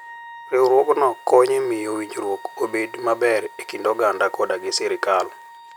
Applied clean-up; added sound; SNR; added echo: none; Wind instrument, woodwind instrument; 20 dB; none.